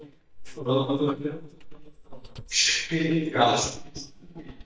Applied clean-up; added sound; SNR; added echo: neural mask model DeepFilterNet 3.